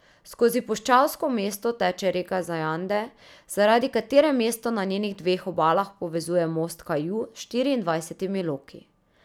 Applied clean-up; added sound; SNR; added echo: none; none; none; none.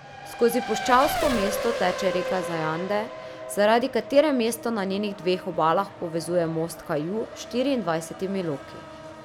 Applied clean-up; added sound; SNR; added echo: none; Race car, auto racing; 9 dB; none.